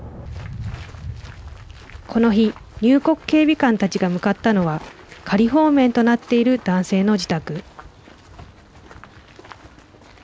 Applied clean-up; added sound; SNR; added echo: none; none; none; none.